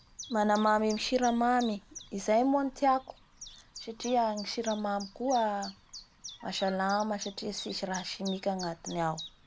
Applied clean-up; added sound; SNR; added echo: none; Chirp, tweet; 16 dB; none.